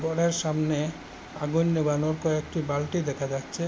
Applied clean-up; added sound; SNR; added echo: none; none; none; none.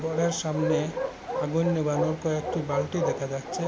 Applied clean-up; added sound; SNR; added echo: none; Bark; 4 dB; none.